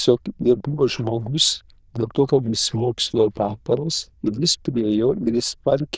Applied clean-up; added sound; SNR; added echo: neural diffusion model UNIVERSE++.